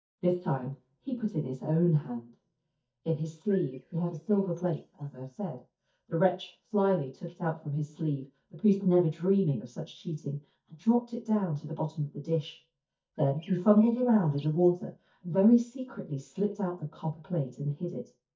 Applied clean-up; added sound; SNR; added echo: neural mask model DeepFilterNet 3.